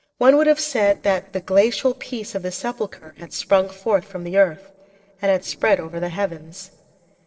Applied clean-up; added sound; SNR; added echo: neural separator model SepFormer DNS4.